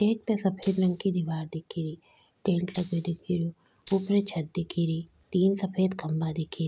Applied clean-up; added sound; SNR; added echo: none; Rattle (instrument); 4 dB; none.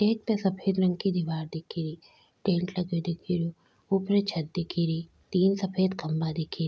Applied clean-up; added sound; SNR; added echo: none; none; none; none.